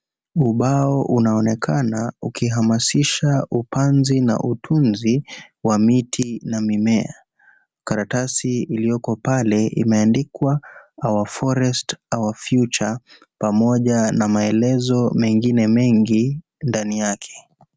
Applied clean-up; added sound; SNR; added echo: none; none; none; none.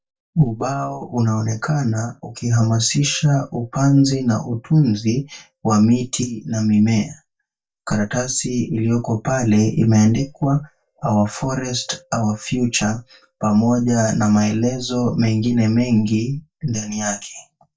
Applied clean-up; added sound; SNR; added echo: neural mask model DeepFilterNet 3.